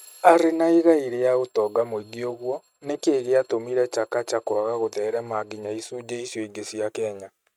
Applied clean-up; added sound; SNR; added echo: neural mask model RNNoise.